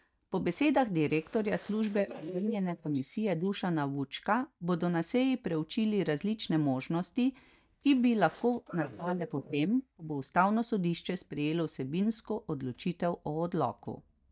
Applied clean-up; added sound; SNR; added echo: neural mask model DeepFilterNet 3.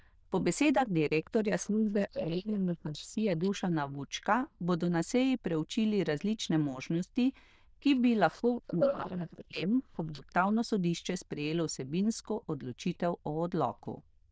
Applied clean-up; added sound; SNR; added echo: neural diffusion model UNIVERSE++.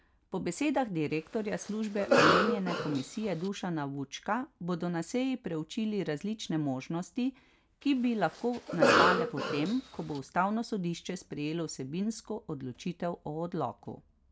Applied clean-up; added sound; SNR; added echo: none; Cough; -3 dB; none.